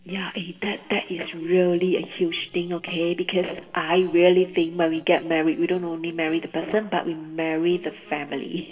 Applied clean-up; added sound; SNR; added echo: neural separator model SepFormer DNS4.